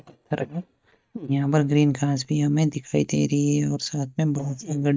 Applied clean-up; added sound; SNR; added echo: neural mask model DeepFilterNet 3.